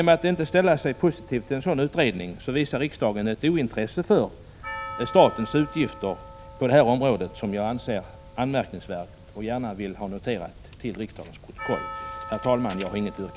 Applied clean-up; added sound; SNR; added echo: none; Percussion; 17 dB; none.